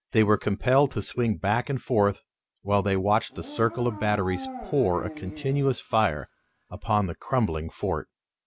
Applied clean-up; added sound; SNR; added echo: none; Dog; 15 dB; none.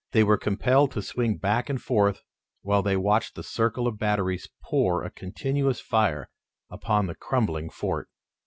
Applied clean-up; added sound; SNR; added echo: none; none; none; none.